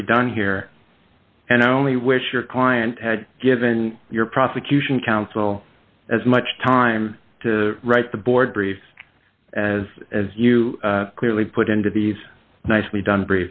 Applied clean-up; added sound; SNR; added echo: none; none; none; none.